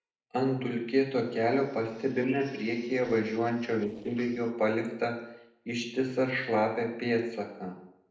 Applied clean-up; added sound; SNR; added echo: neural separator model SepFormer DNS4.